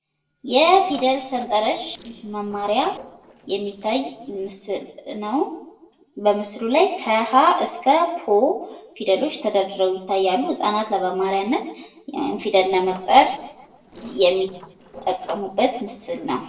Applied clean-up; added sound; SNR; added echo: neural separator model SepFormer DNS4.